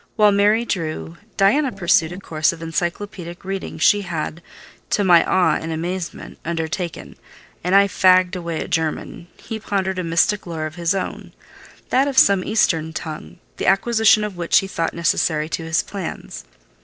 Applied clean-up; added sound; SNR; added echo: neural separator model SepFormer DNS4.